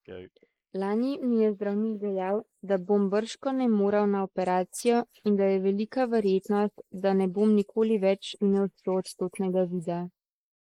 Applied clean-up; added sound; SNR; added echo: neural mask model Resemble Enhance denoiser.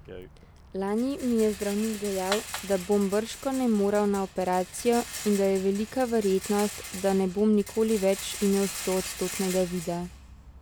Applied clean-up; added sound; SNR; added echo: none; Rattle; 13 dB; none.